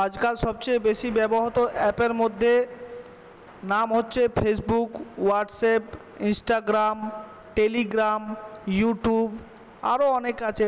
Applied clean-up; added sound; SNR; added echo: none; none; none; none.